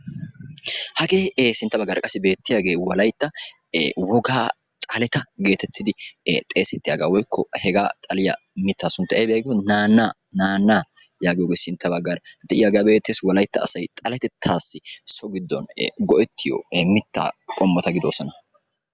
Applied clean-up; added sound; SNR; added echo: none; none; none; none.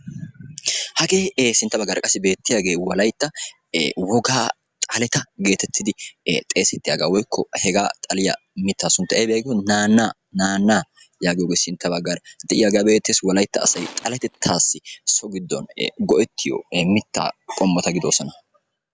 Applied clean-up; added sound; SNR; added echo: none; Tools; 19 dB; none.